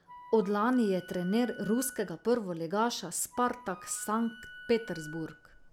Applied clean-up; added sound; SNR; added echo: none; Wind instrument, woodwind instrument; 18 dB; none.